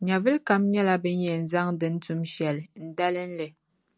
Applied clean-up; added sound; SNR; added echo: none; none; none; none.